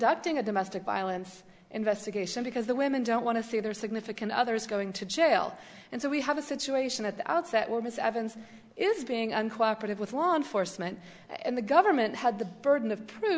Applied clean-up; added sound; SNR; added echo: none; none; none; none.